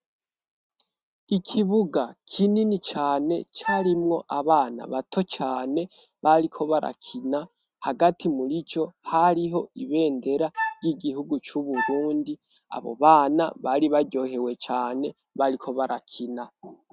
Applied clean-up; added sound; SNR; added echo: neural mask model RNNoise.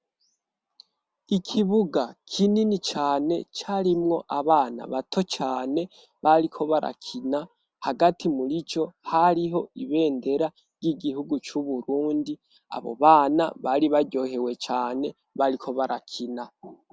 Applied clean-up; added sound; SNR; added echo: none; none; none; none.